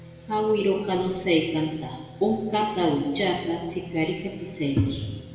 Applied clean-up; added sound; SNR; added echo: none; Guitar; 19 dB; reverberation time 1.2 s.